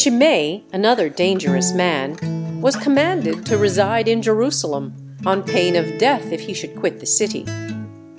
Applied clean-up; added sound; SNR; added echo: none; Acoustic guitar; 8 dB; none.